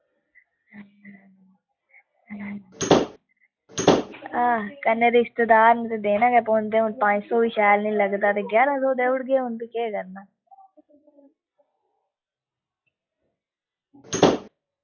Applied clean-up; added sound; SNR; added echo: classical method log-MMSE.